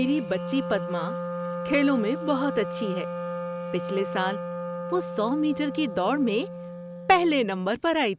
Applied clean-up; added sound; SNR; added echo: none; Wind instrument, woodwind instrument; 7 dB; none.